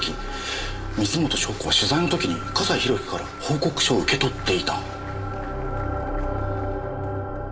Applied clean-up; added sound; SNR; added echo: none; Applause / Crowd; 19 dB; reverberation time 1.4 s.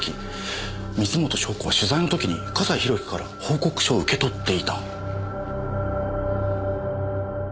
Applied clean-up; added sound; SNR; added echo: none; none; none; none.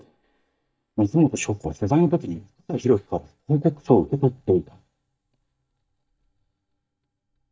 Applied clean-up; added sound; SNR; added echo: neural mask model DeepFilterNet 3.